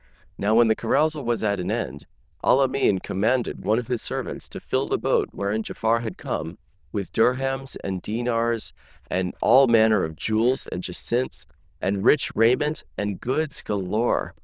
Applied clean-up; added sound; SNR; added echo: neural diffusion model UNIVERSE++.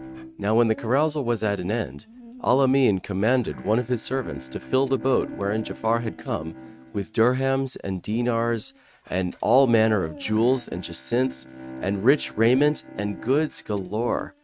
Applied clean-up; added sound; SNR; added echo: neural mask model RNNoise.